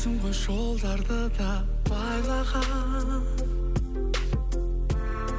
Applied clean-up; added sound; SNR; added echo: none; none; none; none.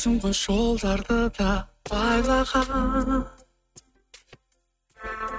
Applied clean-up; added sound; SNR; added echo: neural mask model RNNoise.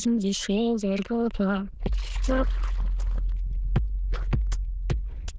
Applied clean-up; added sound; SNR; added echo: neural diffusion model UNIVERSE++.